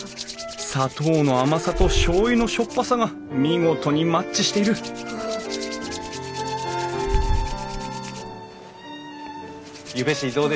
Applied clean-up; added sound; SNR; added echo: none; Hands; 7 dB; none.